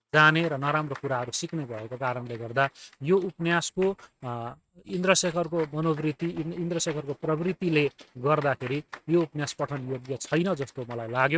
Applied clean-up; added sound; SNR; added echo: neural mask model RNNoise.